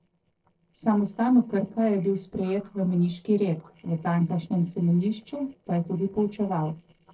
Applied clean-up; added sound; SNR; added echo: neural separator model SepFormer DNS4.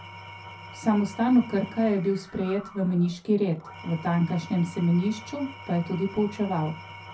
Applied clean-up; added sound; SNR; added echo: none; Engine / Tools; 17 dB; reverberation time 0.3 s.